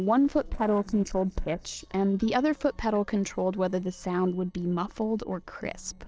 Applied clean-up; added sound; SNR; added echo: neural separator model SepFormer DNS4.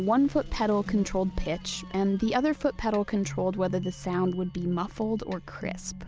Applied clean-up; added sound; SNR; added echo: none; none; none; none.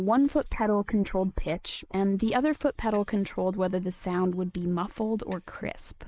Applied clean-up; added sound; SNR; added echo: neural mask model Resemble Enhance denoiser.